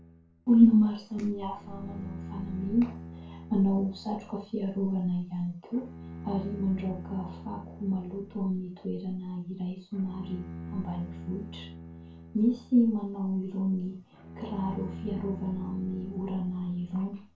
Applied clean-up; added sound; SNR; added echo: none; Bowed string instrument; 14 dB; reverberation time 0.2 s.